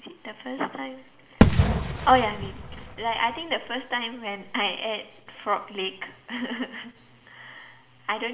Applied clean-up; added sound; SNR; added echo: none; Fireworks; -5 dB; reverberation time 2.3 s.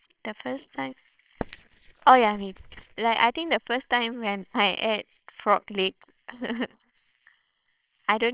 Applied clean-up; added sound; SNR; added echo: neural separator model SepFormer WHAMR!.